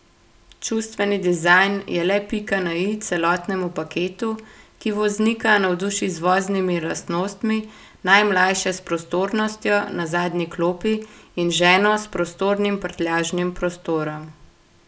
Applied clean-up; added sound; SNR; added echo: none; none; none; none.